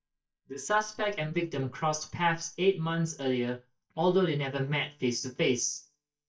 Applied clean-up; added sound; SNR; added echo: neural mask model DeepFilterNet 3.